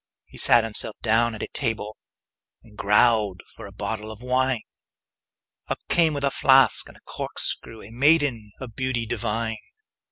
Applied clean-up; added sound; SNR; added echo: none; none; none; none.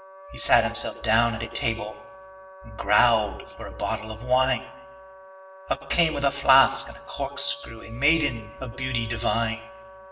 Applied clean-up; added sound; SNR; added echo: none; Wind instrument, woodwind instrument; 18 dB; reverberation time 0.8 s.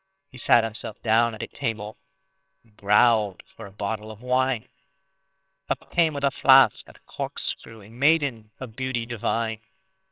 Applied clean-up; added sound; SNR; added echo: neural separator model SepFormer WHAMR!.